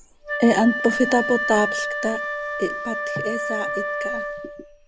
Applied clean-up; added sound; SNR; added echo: none; Wind instrument, woodwind instrument; 3 dB; none.